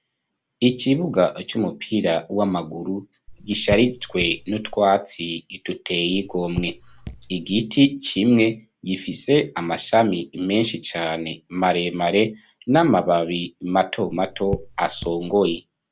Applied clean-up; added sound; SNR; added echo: none; Raindrop / Drip; 14 dB; none.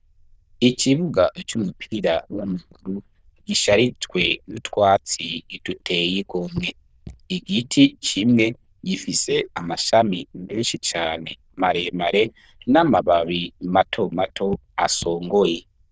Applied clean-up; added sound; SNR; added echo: neural diffusion model UNIVERSE++.